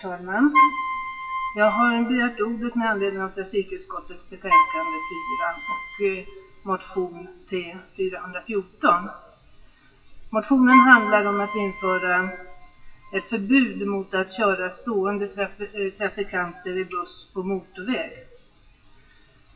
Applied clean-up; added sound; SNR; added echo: classical method WPE with log-MMSE.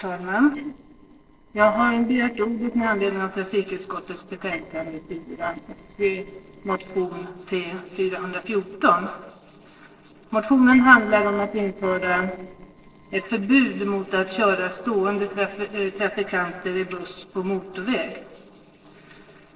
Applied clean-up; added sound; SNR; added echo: neural separator model SepFormer DNS4.